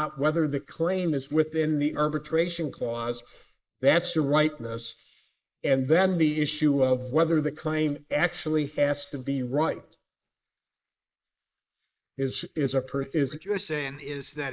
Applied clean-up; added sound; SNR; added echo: neural mask model Resemble Enhance denoiser.